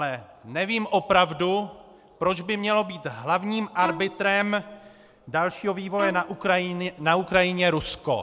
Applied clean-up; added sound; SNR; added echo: none; Bowed string instrument; 14 dB; none.